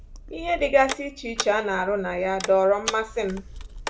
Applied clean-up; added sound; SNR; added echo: none; Telephone; 12 dB; none.